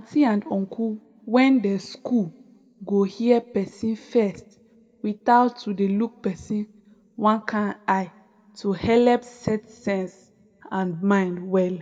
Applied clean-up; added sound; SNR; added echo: none; none; none; reverberation time 0.5 s.